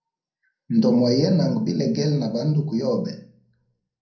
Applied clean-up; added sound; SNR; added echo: none; none; none; reverberation time 0.6 s.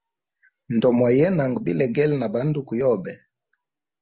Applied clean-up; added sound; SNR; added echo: none; none; none; none.